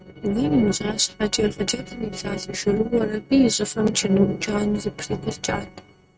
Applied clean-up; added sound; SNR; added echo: neural mask model RNNoise.